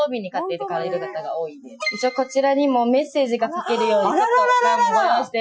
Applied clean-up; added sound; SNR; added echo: classical method Wiener filter.